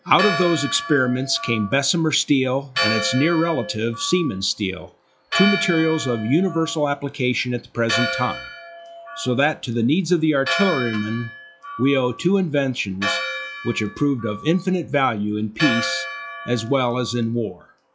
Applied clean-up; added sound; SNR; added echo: classical method log-MMSE.